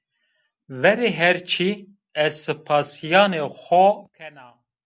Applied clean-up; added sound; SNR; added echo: none; none; none; none.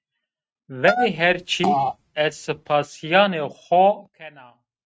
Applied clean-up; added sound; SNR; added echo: neural mask model RNNoise.